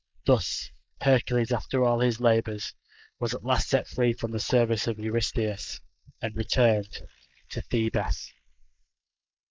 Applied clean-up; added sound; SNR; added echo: neural mask model Resemble Enhance denoiser.